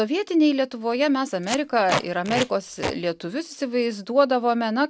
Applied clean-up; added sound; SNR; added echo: none; Packing tape, duct tape; 8 dB; none.